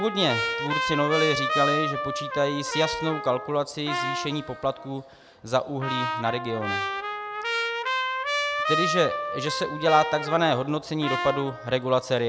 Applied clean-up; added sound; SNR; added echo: none; Trumpet; 3 dB; none.